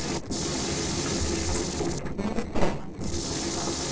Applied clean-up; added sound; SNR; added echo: neural separator model SepFormer DNS4.